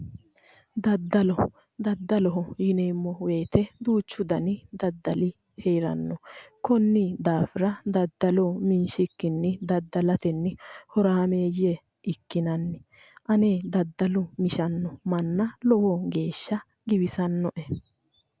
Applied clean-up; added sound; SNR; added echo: none; none; none; none.